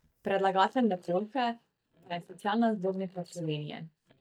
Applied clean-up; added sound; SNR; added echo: neural mask model DeepFilterNet 3.